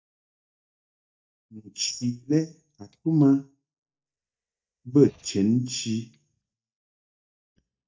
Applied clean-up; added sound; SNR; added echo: neural mask model DeepFilterNet 3.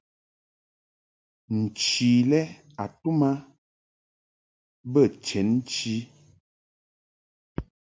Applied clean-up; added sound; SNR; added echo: none; none; none; none.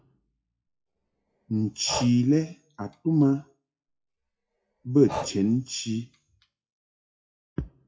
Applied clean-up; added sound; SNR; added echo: classical method WPE with log-MMSE.